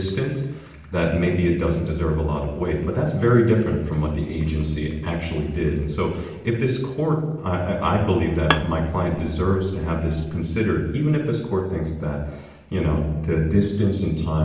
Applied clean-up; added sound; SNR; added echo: none; Bowed string instrument; 9 dB; reverberation time 0.9 s.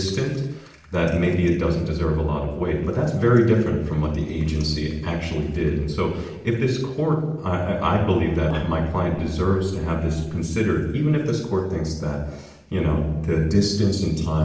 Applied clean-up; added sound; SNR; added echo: neural separator model SepFormer DNS4.